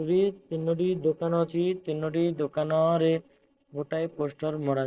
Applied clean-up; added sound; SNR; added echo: neural separator model SepFormer DNS4.